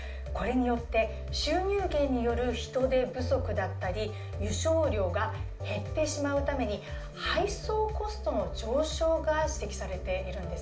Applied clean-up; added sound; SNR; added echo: none; none; none; reverberation time 0.4 s.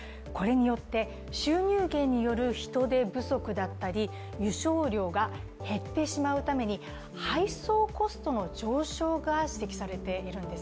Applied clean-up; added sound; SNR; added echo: none; none; none; none.